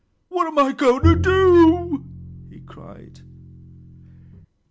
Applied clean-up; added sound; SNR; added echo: none; Bowed string instrument; 6 dB; none.